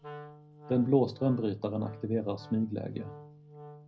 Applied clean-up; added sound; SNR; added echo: none; Wind instrument, woodwind instrument; 17 dB; reverberation time 0.4 s.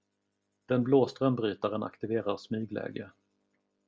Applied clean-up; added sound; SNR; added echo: none; none; none; none.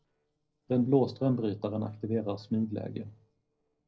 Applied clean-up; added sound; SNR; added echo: neural separator model SepFormer DNS4.